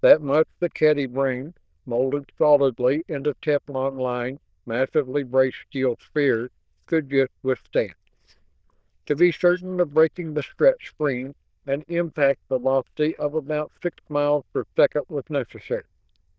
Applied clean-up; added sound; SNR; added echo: neural diffusion model UNIVERSE++.